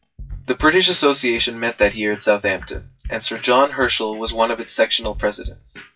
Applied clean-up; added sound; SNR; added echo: classical method WPE with log-MMSE.